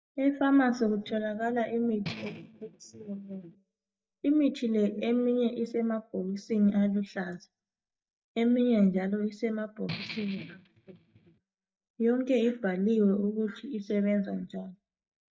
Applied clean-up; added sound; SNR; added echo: neural mask model DeepFilterNet 3.